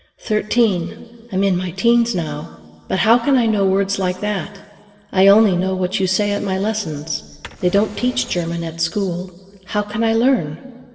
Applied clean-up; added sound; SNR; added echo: none; Drawer open or close; 19 dB; reverberation time 1.6 s.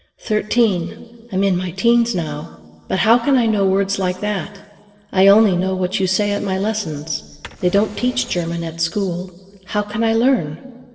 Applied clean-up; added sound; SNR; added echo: neural separator model SepFormer DNS4.